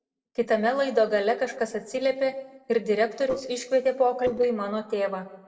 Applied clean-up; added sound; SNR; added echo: neural separator model SepFormer DNS4.